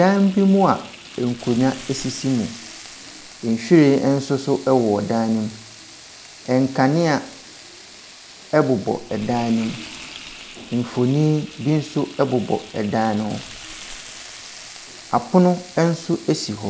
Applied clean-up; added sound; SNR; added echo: none; Frying (food); 18 dB; none.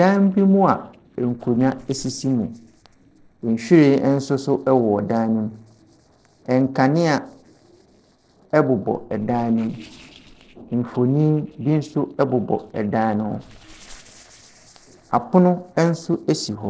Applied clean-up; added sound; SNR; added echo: neural separator model SepFormer DNS4.